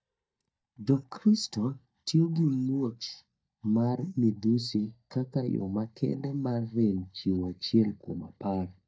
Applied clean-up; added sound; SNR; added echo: neural mask model DeepFilterNet 3.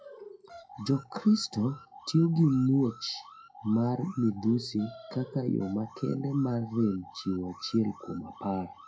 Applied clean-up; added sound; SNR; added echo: classical method WPE with log-MMSE.